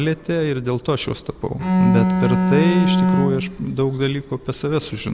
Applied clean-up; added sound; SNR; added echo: none; Bowed string instrument; -4 dB; none.